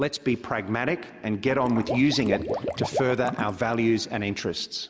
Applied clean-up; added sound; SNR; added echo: none; Water / Liquid; 7 dB; none.